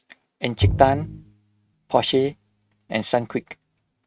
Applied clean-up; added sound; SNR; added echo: neural mask model RNNoise.